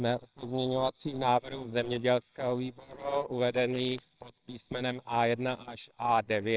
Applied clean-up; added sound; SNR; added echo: neural separator model SepFormer WHAMR!.